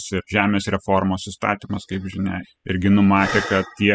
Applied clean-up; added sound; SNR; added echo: classical method spectral subtraction.